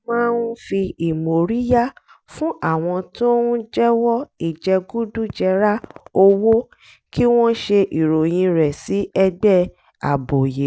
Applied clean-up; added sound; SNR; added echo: none; none; none; none.